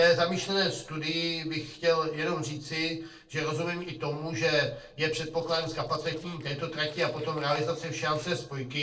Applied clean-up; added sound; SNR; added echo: neural separator model SepFormer DNS4.